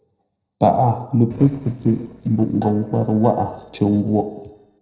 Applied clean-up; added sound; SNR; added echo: neural separator model SepFormer DNS4.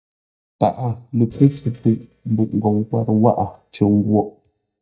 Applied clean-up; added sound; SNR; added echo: neural mask model DeepFilterNet 3.